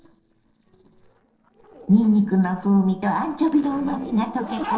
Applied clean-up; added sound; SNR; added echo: neural separator model SepFormer DNS4.